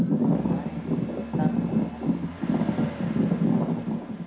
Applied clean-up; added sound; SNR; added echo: none; Engine starting / Accelerating, revving, vroom / Motor vehicle (road); 14 dB; reverberation time 0.4 s.